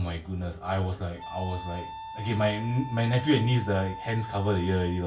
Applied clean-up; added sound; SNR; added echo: none; Wind instrument, woodwind instrument; 13 dB; reverberation time 0.2 s.